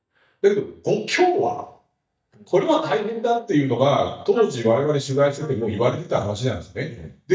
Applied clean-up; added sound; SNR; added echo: neural mask model DeepFilterNet 3.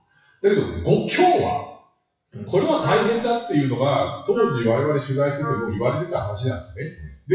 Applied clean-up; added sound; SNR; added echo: classical method WPE with log-MMSE.